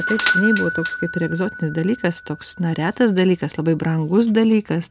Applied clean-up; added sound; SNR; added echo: none; Bell / Doorbell; 8 dB; none.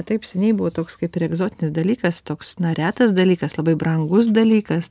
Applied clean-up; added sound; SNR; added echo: none; none; none; none.